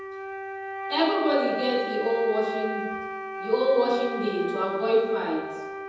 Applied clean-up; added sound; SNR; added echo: none; Wind instrument, woodwind instrument; 7 dB; reverberation time 1.1 s.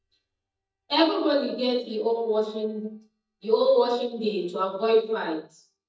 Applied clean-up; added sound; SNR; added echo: neural mask model DeepFilterNet 3.